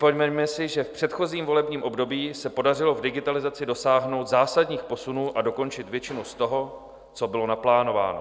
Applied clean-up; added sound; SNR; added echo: none; none; none; none.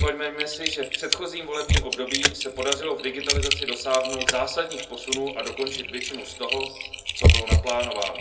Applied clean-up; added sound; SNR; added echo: none; Typing; -4 dB; reverberation time 0.2 s.